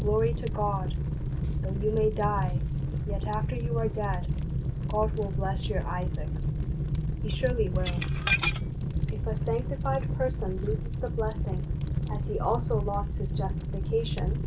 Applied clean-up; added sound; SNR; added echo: none; Fire + Dishes, pots, and pans / Glass; -4 dB; none.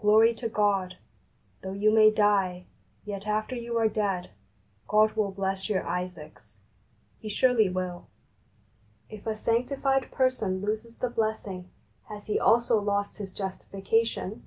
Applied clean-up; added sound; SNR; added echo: none; none; none; none.